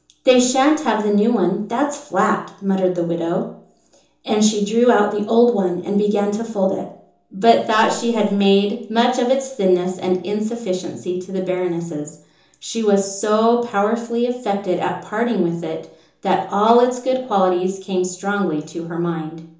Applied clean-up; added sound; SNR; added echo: none; none; none; reverberation time 0.6 s.